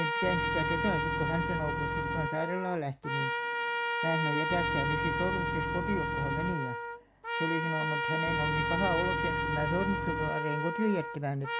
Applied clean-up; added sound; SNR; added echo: none; Trumpet + Engine / Truck / Car; -2 dB; none.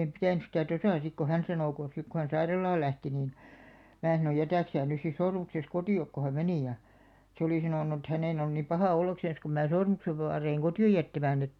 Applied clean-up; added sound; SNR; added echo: none; none; none; none.